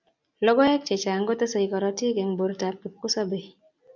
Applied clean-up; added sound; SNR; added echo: none; none; none; none.